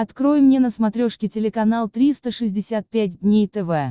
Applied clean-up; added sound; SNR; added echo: none; none; none; none.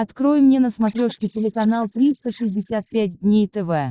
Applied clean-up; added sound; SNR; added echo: neural mask model Resemble Enhance denoiser.